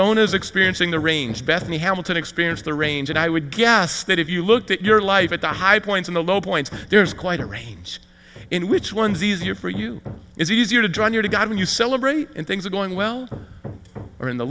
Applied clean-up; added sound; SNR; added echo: none; Hammer; 17 dB; none.